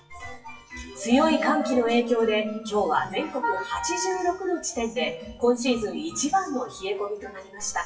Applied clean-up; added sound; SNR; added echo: classical method WPE with log-MMSE.